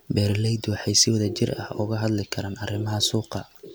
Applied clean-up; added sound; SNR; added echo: none; none; none; none.